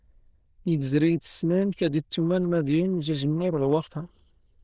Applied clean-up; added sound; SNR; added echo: neural diffusion model UNIVERSE++.